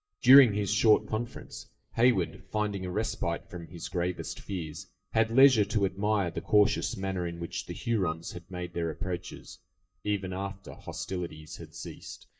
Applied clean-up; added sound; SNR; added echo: neural mask model DeepFilterNet 3.